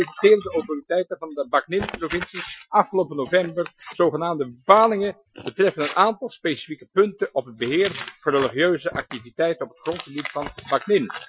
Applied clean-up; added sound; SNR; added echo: classical method Wiener filter.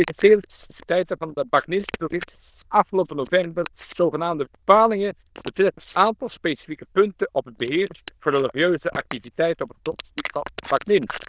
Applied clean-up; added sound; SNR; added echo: neural diffusion model UNIVERSE++.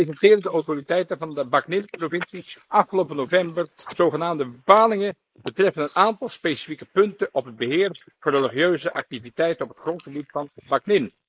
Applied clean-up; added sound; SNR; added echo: neural mask model Resemble Enhance denoiser.